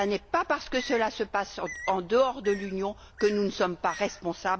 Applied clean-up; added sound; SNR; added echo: none; Bird; 17 dB; none.